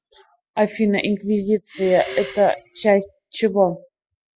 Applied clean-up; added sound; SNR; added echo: classical method spectral subtraction.